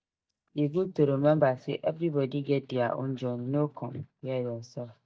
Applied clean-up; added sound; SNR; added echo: neural mask model DeepFilterNet 3.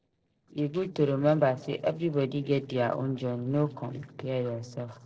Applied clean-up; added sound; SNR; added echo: neural separator model SepFormer DNS4.